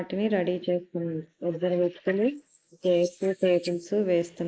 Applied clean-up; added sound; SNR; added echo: neural mask model Resemble Enhance denoiser.